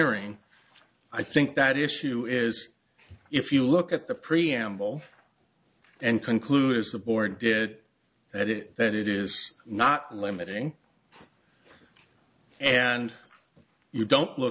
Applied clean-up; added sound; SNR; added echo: none; none; none; none.